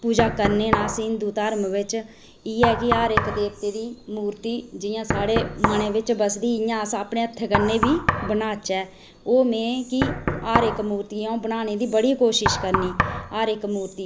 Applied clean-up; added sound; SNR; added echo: none; Knock; 5 dB; none.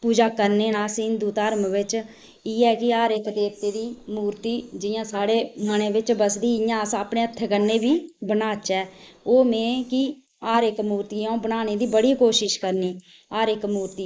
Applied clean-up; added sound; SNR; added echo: neural mask model Resemble Enhance denoiser.